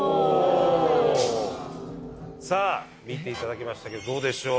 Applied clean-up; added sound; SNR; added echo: none; Shatter; 16 dB; none.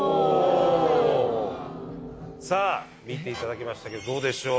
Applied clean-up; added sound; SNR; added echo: none; none; none; none.